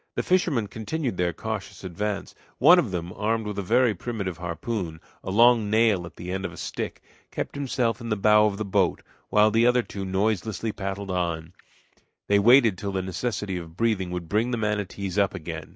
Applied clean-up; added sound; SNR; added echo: none; none; none; none.